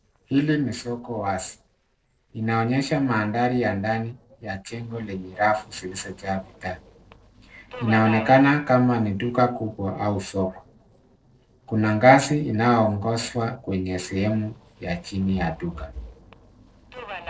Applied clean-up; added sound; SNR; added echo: neural separator model SepFormer DNS4.